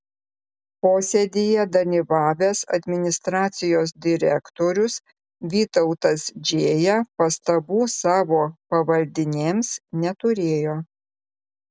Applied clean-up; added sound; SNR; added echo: none; none; none; none.